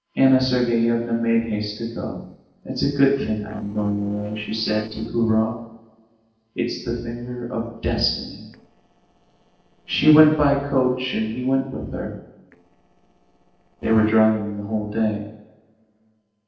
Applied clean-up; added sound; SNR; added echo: neural separator model SepFormer DNS4.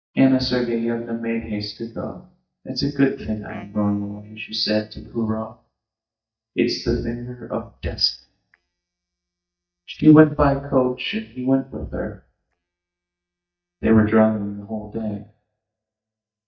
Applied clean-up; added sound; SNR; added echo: neural mask model DeepFilterNet 3.